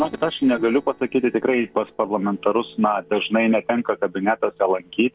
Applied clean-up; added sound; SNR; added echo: neural separator model SepFormer DNS4.